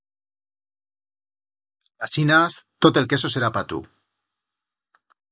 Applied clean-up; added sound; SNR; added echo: none; none; none; none.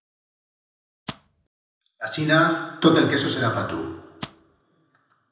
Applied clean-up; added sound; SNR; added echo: none; Rattle (instrument); 2 dB; reverberation time 0.8 s.